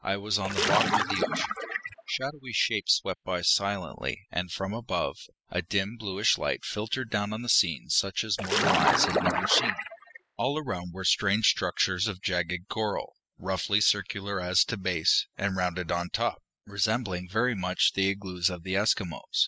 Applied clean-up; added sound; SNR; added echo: classical method spectral subtraction.